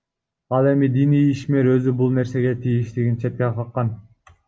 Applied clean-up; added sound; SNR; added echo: none; none; none; none.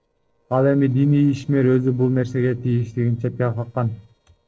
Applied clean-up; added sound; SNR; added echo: neural separator model SepFormer DNS4.